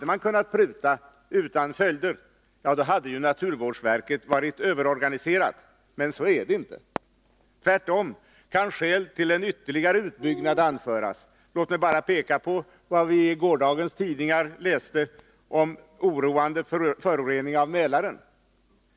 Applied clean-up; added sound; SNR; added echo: none; Fireworks; 19 dB; none.